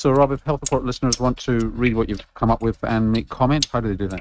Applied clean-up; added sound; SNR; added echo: neural mask model RNNoise.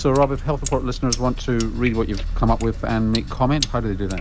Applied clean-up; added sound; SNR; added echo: none; Sink (filling or washing); 4 dB; none.